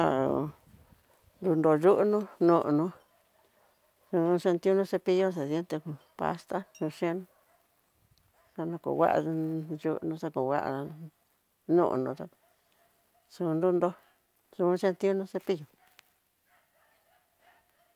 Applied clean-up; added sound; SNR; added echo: none; none; none; none.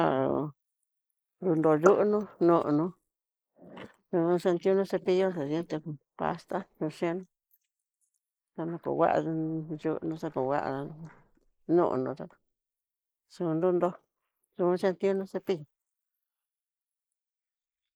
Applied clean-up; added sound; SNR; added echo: neural mask model Resemble Enhance denoiser.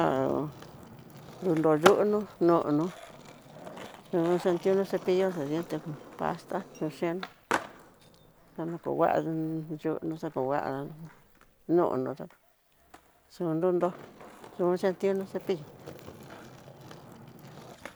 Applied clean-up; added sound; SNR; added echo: none; Skateboard; 11 dB; none.